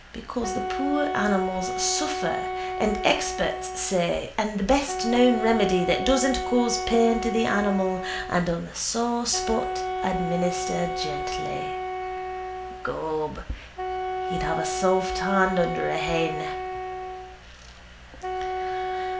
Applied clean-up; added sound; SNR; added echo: none; Wind instrument, woodwind instrument; 4 dB; reverberation time 0.4 s.